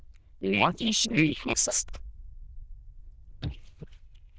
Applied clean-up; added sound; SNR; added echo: neural diffusion model UNIVERSE++.